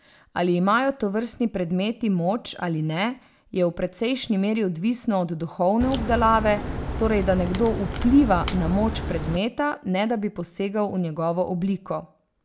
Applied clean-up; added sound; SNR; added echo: none; Crack; 4 dB; none.